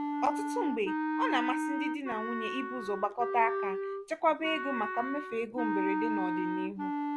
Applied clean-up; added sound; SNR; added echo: none; Wind instrument, woodwind instrument; 0 dB; none.